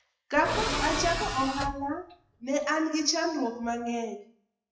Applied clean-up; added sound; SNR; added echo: classical method WPE with log-MMSE.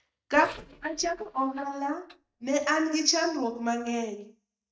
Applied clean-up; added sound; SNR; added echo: neural mask model DeepFilterNet 3.